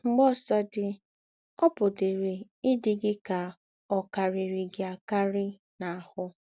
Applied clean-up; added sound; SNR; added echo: none; none; none; none.